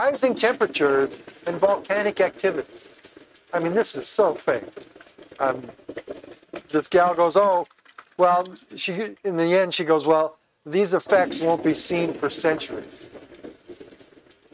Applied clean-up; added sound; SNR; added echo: neural mask model RNNoise.